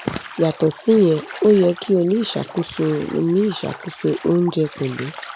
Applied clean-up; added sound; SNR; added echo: none; Bathtub (filling or washing); 18 dB; none.